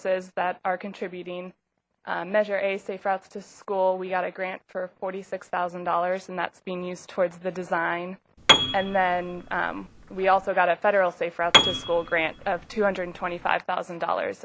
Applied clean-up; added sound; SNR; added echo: none; Piano; 0 dB; none.